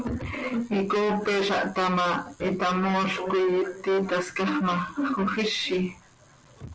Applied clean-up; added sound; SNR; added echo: none; none; none; none.